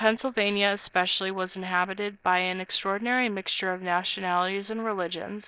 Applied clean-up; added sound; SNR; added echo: neural separator model SepFormer DNS4.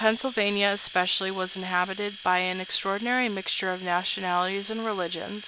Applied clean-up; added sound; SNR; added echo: none; Domestic sounds, home sounds; 15 dB; none.